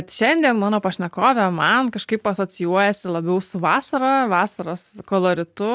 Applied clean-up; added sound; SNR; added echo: none; none; none; none.